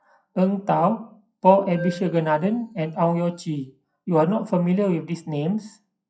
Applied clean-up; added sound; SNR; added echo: classical method WPE with log-MMSE.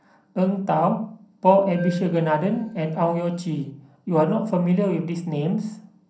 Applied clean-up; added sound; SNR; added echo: none; Keyboard (musical); 17 dB; reverberation time 0.6 s.